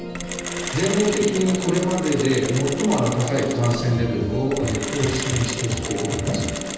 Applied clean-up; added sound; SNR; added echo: none; Mechanisms; 9 dB; reverberation time 1.1 s.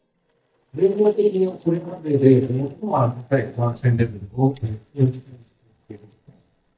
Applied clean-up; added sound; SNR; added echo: neural mask model DeepFilterNet 3.